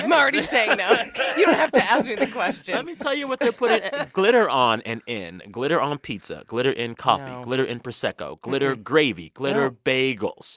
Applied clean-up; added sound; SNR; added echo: none; none; none; none.